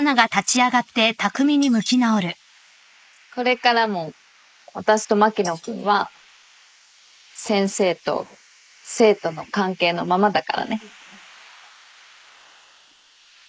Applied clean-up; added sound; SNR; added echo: neural mask model Resemble Enhance denoiser.